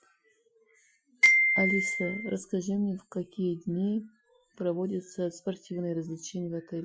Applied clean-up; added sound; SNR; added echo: classical method Wiener filter.